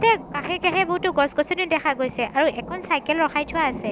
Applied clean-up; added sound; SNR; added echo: none; Thunder; 14 dB; none.